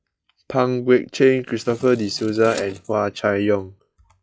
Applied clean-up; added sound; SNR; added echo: classical method log-MMSE.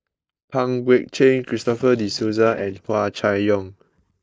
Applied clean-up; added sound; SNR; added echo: neural mask model DeepFilterNet 3.